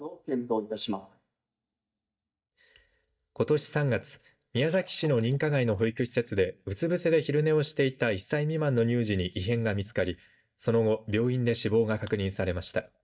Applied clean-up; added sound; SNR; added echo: neural mask model DeepFilterNet 3.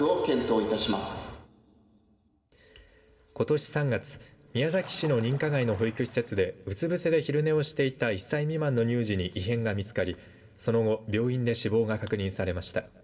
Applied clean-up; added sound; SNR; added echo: none; Splash, splatter; 20 dB; reverberation time 0.3 s.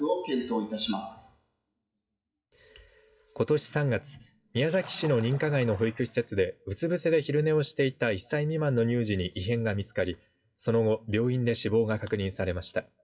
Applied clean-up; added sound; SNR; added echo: classical method WPE with log-MMSE.